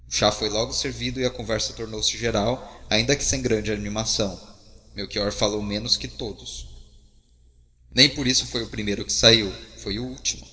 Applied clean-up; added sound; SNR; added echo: none; none; none; reverberation time 2.0 s.